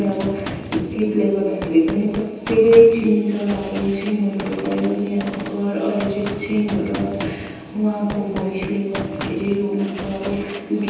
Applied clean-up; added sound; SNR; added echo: none; Gunshot, gunfire; 12 dB; reverberation time 1.1 s.